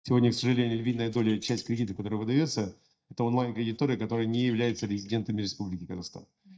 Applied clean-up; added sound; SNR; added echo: neural mask model DeepFilterNet 3.